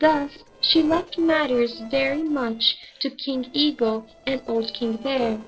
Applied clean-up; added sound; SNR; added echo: neural separator model SepFormer DNS4.